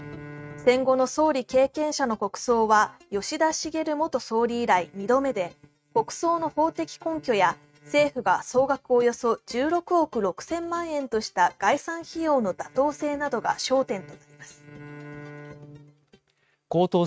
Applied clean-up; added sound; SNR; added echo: neural mask model RNNoise.